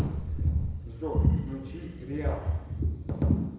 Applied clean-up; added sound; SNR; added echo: none; Animal; 16 dB; reverberation time 0.9 s.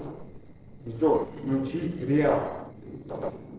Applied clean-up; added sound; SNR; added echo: neural separator model SepFormer DNS4.